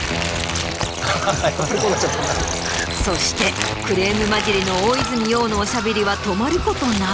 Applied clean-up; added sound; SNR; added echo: none; Crumpling, crinkling; 8 dB; none.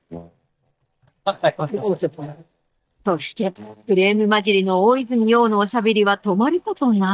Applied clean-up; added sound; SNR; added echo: neural mask model DeepFilterNet 3.